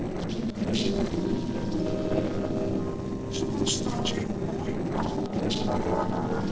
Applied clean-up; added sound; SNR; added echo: neural separator model SepFormer DNS4.